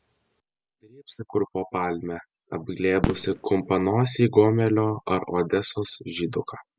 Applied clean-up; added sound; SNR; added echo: none; Fireworks; 10 dB; none.